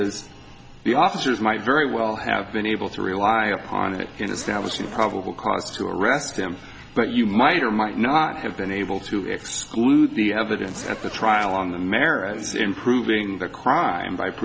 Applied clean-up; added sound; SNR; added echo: none; Zipper (clothing); 15 dB; none.